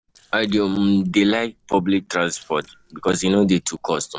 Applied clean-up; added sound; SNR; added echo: neural separator model SepFormer DNS4.